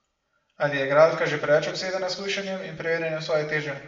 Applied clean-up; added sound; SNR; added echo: none; none; none; reverberation time 0.9 s.